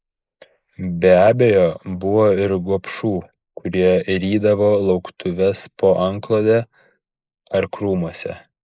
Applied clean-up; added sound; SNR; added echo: neural mask model Resemble Enhance denoiser.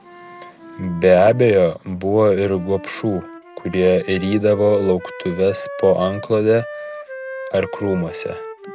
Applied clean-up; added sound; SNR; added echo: none; Wind instrument, woodwind instrument; 15 dB; none.